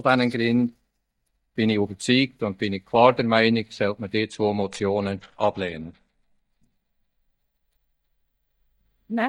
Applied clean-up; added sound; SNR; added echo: neural mask model DeepFilterNet 3.